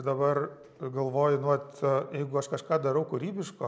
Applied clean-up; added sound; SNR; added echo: none; none; none; none.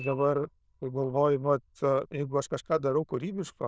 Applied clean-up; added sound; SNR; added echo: neural diffusion model UNIVERSE++.